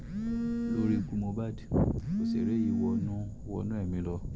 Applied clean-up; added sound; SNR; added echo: none; Telephone; 0 dB; none.